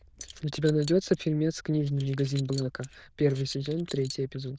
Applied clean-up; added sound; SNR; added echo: neural diffusion model UNIVERSE++.